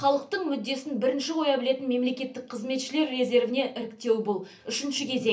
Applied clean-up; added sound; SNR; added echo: none; none; none; reverberation time 0.3 s.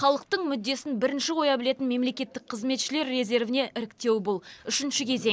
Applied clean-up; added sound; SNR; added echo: none; none; none; none.